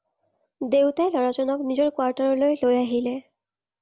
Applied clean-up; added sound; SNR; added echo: none; none; none; none.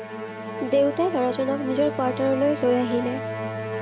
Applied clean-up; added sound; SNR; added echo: none; Musical instrument; 7 dB; none.